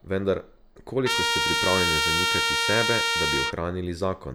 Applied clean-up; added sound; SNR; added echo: none; Trumpet; -4 dB; none.